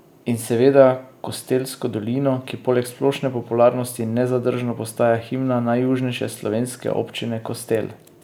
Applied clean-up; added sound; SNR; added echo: none; none; none; none.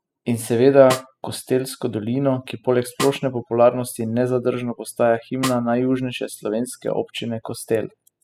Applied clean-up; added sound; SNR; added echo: classical method spectral subtraction.